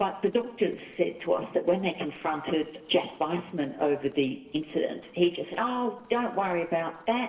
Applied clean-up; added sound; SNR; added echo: neural separator model SepFormer DNS4.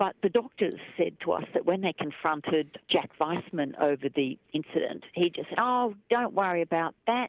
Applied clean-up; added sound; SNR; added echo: none; none; none; none.